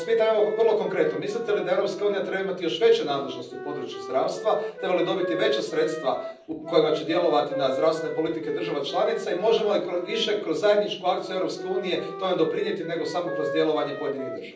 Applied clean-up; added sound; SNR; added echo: none; Wind instrument, woodwind instrument; 11 dB; reverberation time 0.6 s.